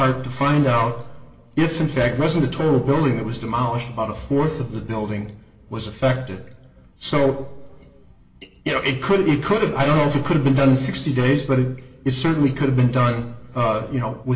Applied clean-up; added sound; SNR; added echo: none; none; none; reverberation time 1.4 s.